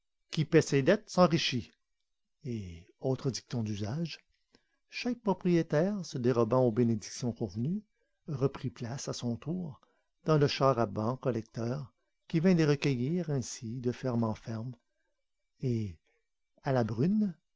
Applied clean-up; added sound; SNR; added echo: none; none; none; none.